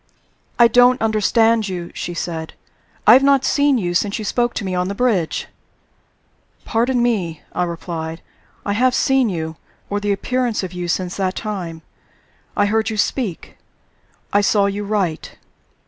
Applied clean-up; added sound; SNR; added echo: none; none; none; none.